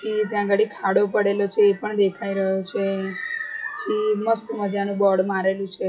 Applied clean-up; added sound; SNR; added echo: classical method WPE with log-MMSE.